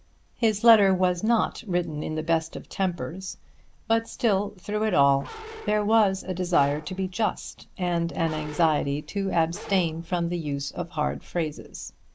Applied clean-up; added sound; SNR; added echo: none; Bark; 17 dB; none.